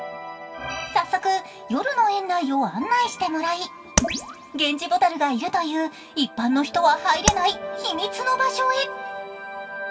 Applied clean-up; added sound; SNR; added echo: none; Tap; -1 dB; reverberation time 2.0 s.